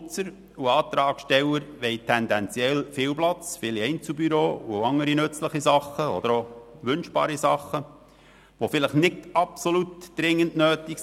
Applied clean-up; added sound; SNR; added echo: none; none; none; none.